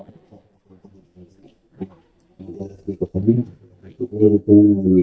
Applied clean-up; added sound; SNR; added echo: neural mask model DeepFilterNet 3.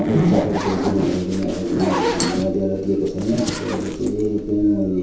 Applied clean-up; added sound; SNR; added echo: none; Zipper (clothing); 4 dB; reverberation time 0.7 s.